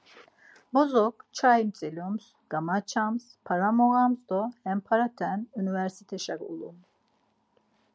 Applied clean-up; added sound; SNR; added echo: none; none; none; none.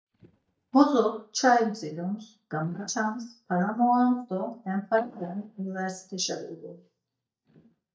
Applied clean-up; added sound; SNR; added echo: neural mask model DeepFilterNet 3.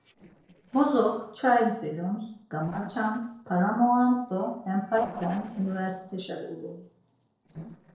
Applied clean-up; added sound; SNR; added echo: neural separator model SepFormer DNS4.